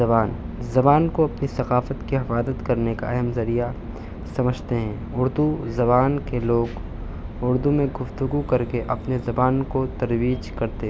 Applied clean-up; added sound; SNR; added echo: none; none; none; none.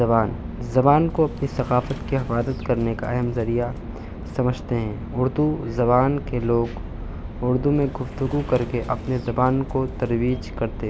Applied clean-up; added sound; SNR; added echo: none; Sliding door; 19 dB; none.